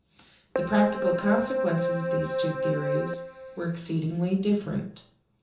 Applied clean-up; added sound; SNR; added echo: none; Keyboard (musical); 1 dB; reverberation time 0.6 s.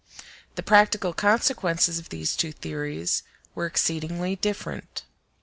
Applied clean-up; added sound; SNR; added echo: none; none; none; none.